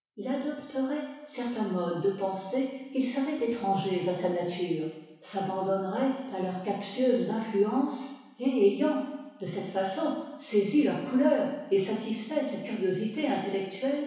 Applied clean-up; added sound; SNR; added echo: none; none; none; reverberation time 1.1 s.